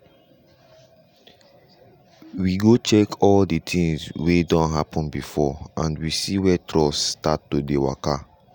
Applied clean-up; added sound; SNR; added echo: none; none; none; none.